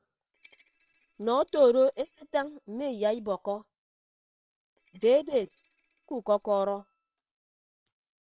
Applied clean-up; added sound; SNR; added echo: neural separator model SepFormer WHAM!.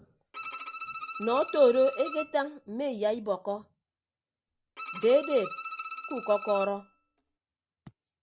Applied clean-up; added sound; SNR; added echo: none; Bowed string instrument; 11 dB; none.